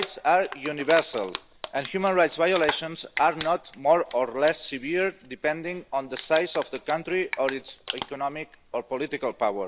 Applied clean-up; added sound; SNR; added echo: none; Crumpling, crinkling; 13 dB; none.